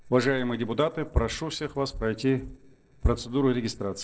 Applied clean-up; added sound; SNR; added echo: neural separator model SepFormer DNS4.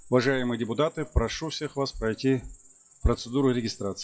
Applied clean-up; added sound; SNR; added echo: classical method WPE with log-MMSE.